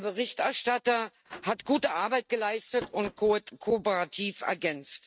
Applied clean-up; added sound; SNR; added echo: neural mask model RNNoise.